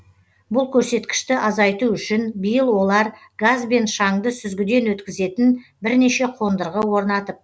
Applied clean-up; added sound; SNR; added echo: none; none; none; none.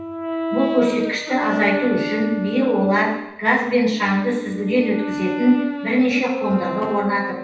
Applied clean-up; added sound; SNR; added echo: none; Brass instrument; 7 dB; reverberation time 0.9 s.